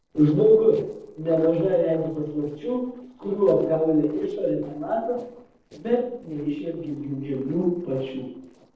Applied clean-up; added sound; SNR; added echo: neural separator model SepFormer DNS4.